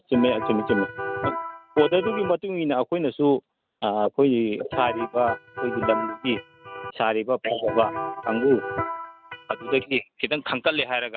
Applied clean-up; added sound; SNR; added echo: neural mask model RNNoise.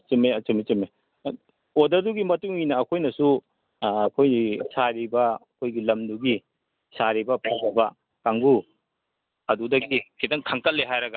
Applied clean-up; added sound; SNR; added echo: none; none; none; none.